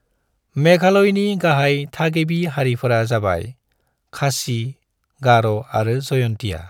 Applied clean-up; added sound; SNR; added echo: none; none; none; none.